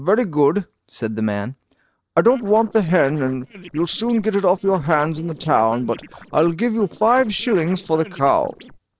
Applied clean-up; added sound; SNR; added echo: neural separator model SepFormer DNS4.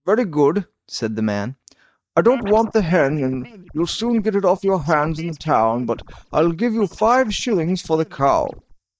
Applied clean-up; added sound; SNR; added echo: neural mask model DeepFilterNet 3.